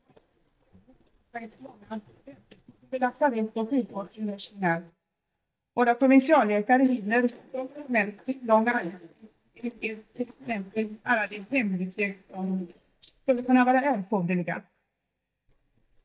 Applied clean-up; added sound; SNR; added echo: neural mask model DeepFilterNet 3.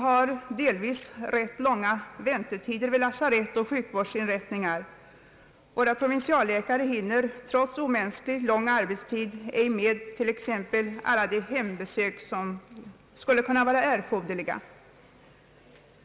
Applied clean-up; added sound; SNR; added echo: none; none; none; none.